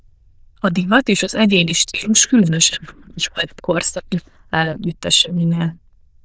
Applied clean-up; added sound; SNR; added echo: neural diffusion model UNIVERSE++.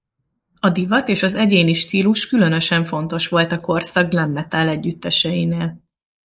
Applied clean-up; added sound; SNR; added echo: neural mask model Resemble Enhance denoiser.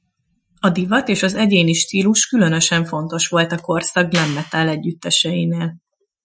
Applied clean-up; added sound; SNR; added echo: classical method Wiener filter.